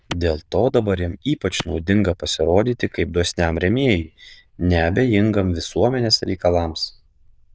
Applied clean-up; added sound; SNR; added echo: neural diffusion model UNIVERSE++.